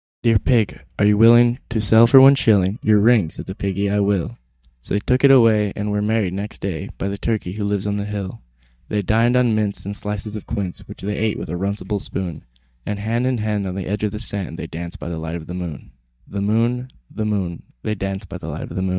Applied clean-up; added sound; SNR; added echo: neural mask model DeepFilterNet 3.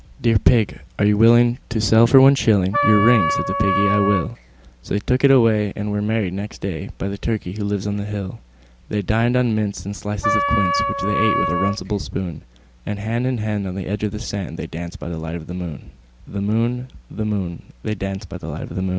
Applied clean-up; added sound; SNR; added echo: none; Wind instrument, woodwind instrument; 1 dB; none.